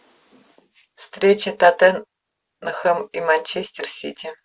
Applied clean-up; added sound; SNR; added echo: none; none; none; none.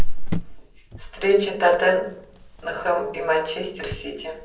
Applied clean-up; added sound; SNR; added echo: none; Cricket; 0 dB; reverberation time 0.6 s.